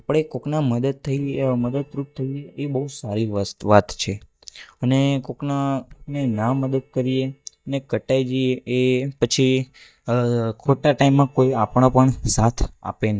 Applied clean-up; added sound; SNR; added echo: neural mask model DeepFilterNet 3.